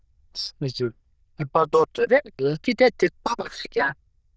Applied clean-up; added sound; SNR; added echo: neural diffusion model UNIVERSE++.